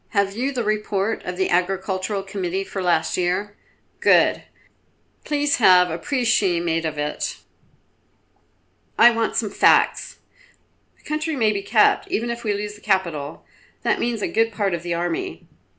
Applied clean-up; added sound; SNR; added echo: none; none; none; none.